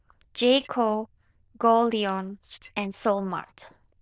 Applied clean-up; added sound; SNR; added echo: neural diffusion model UNIVERSE++.